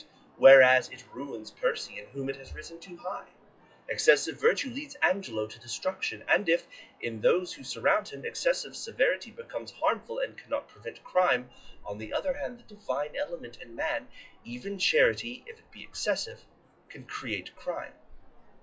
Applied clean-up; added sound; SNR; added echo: classical method WPE with log-MMSE.